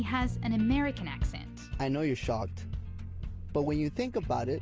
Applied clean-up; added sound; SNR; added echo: none; none; none; none.